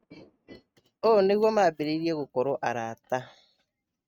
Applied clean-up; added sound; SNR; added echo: neural mask model RNNoise.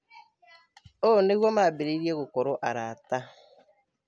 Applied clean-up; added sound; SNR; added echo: none; none; none; none.